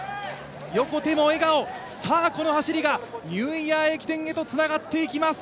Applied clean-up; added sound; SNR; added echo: none; none; none; none.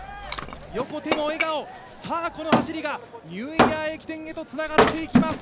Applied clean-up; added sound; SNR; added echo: none; Wood; -5 dB; none.